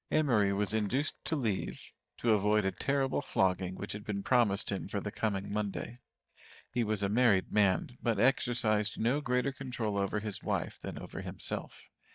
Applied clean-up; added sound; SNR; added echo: neural mask model DeepFilterNet 3.